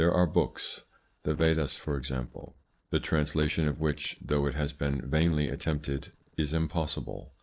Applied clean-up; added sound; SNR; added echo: neural separator model SepFormer DNS4.